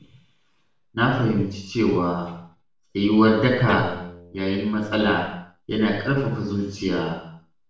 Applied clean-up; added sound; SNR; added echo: neural separator model SepFormer DNS4.